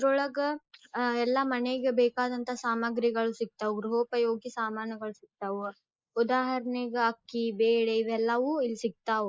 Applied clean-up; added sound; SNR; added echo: neural mask model Resemble Enhance denoiser.